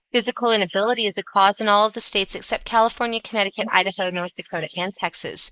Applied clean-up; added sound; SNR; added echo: neural mask model Resemble Enhance denoiser.